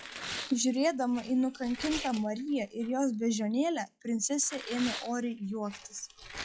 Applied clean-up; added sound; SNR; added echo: classical method log-MMSE.